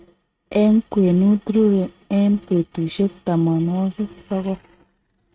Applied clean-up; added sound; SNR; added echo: neural mask model RNNoise.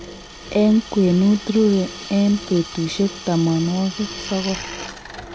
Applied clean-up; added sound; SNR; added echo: none; Engine + Drill; 13 dB; none.